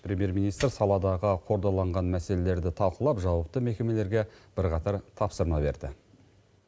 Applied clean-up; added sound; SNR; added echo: none; none; none; none.